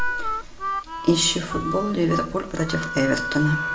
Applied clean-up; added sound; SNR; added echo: none; Harmonica; 6 dB; reverberation time 0.4 s.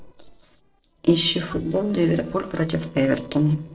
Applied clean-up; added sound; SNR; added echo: neural separator model SepFormer DNS4.